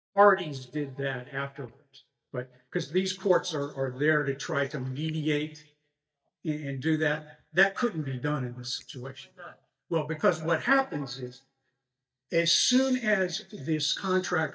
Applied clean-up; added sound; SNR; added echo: neural mask model DeepFilterNet 3.